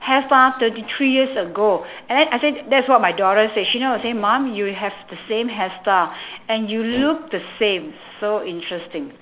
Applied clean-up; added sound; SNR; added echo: none; none; none; none.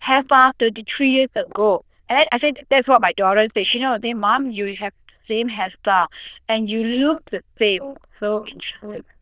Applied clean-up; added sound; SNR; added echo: neural diffusion model UNIVERSE++.